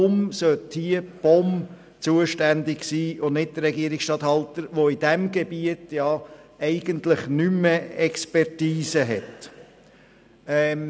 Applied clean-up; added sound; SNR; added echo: none; none; none; none.